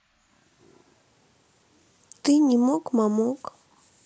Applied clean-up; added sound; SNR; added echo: neural mask model Resemble Enhance denoiser.